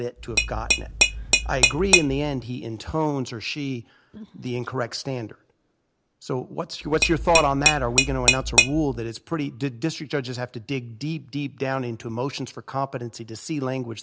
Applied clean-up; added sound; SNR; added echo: none; Tap / Glass; -4 dB; none.